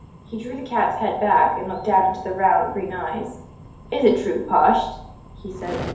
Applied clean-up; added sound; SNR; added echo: none; Fire; 17 dB; reverberation time 2.2 s.